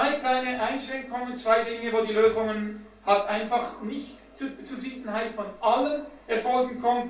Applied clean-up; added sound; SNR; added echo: none; none; none; reverberation time 0.3 s.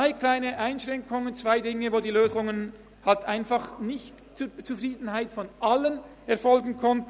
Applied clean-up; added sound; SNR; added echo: none; none; none; none.